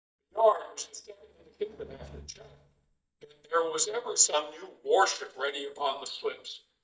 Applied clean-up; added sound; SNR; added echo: neural mask model DeepFilterNet 3.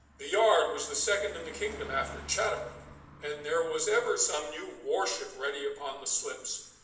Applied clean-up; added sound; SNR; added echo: none; Car passing by; 19 dB; reverberation time 0.9 s.